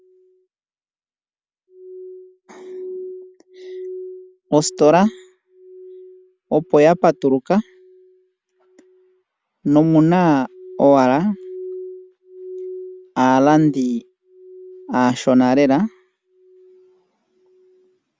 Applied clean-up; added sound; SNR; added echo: none; Glass; 19 dB; none.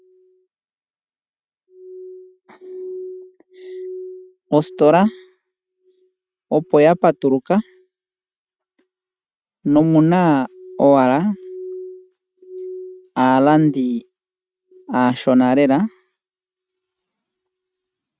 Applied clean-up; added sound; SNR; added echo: neural mask model RNNoise.